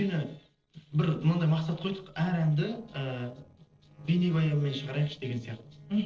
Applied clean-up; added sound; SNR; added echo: neural separator model SepFormer DNS4.